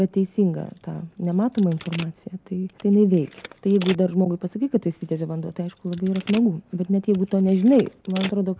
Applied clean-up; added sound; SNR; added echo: none; Telephone; 20 dB; none.